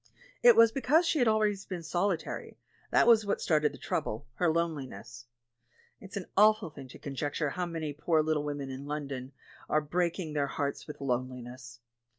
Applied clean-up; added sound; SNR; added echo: none; none; none; none.